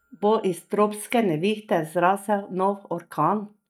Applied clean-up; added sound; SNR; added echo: neural mask model DeepFilterNet 3.